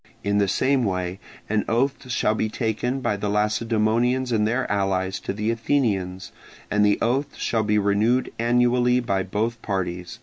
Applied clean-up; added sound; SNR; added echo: none; none; none; none.